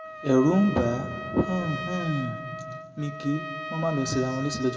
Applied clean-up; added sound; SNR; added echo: none; Trumpet; 10 dB; reverberation time 1.5 s.